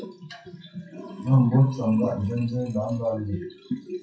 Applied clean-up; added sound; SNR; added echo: classical method WPE with log-MMSE.